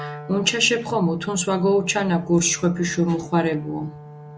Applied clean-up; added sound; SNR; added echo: none; Wind instrument, woodwind instrument; 17 dB; none.